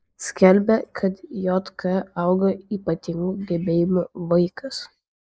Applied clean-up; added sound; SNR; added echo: neural mask model Resemble Enhance denoiser.